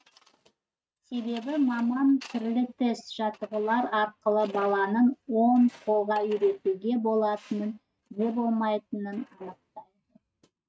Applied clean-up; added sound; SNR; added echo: neural mask model RNNoise.